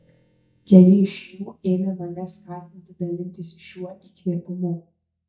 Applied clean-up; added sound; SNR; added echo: neural mask model DeepFilterNet 3.